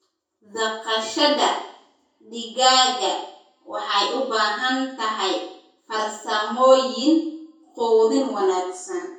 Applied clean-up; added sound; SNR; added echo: none; none; none; reverberation time 0.6 s.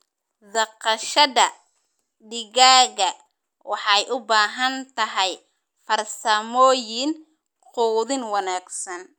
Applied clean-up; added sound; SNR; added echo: none; none; none; none.